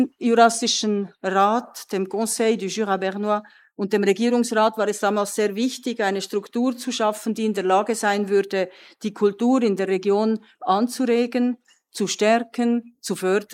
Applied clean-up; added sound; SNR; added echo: neural mask model Resemble Enhance denoiser.